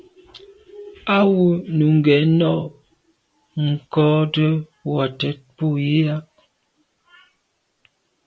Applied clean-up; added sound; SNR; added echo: none; none; none; none.